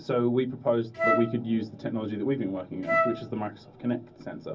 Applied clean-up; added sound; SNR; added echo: none; Wind instrument, woodwind instrument; 0 dB; reverberation time 0.4 s.